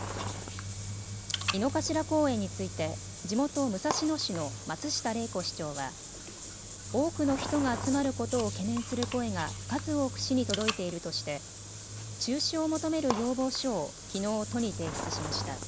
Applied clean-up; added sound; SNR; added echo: none; Bathtub (filling or washing) / Water + Truck; 6 dB; none.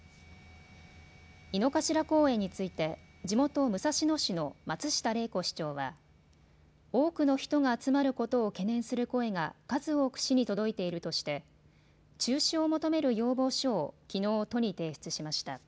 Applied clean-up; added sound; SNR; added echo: none; none; none; none.